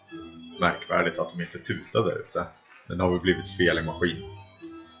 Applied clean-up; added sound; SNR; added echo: classical method WPE with log-MMSE.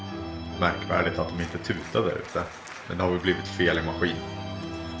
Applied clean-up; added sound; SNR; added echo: none; Organ; 7 dB; reverberation time 0.9 s.